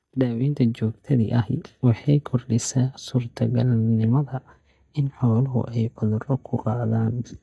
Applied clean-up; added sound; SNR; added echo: neural mask model DeepFilterNet 3.